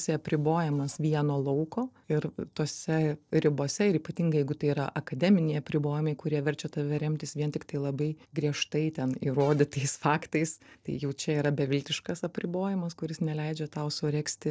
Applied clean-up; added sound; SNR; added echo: neural separator model SepFormer DNS4.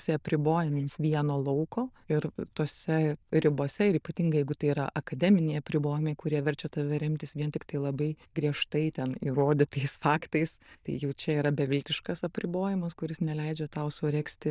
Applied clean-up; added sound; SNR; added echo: neural diffusion model UNIVERSE++.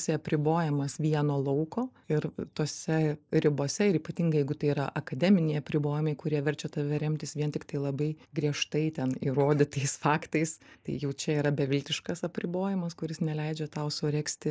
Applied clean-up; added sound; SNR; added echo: neural mask model Resemble Enhance denoiser.